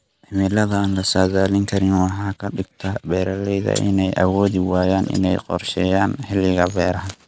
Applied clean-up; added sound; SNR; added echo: none; none; none; none.